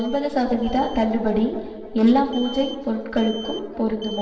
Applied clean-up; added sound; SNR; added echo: none; Alarm; 19 dB; reverberation time 2.4 s.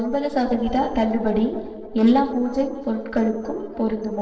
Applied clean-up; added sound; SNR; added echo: neural separator model SepFormer DNS4.